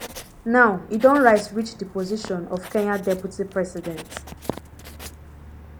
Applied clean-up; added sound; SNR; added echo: none; Writing; 17 dB; none.